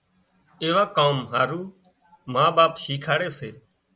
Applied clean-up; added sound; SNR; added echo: none; none; none; none.